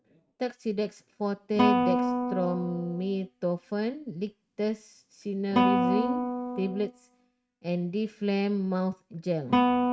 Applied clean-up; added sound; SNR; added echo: neural mask model RNNoise.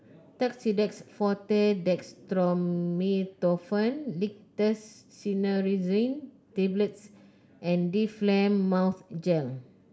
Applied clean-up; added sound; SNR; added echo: none; none; none; none.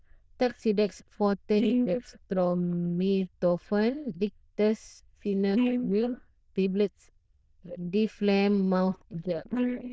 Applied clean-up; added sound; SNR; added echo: neural diffusion model UNIVERSE++.